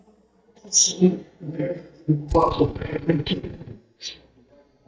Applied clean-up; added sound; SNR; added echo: neural mask model DeepFilterNet 3.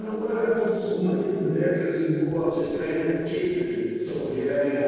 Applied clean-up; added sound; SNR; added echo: neural separator model SepFormer DNS4.